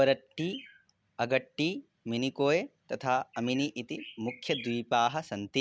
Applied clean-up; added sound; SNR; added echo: none; none; none; none.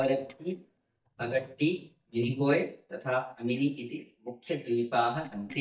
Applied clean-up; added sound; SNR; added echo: neural mask model DeepFilterNet 3.